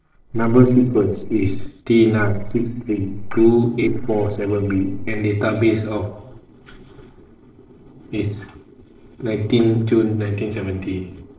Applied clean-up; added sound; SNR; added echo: neural separator model SepFormer DNS4.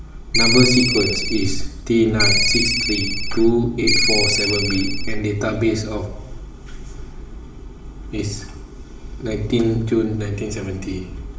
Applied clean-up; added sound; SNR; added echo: none; Ringtone; -3 dB; reverberation time 0.8 s.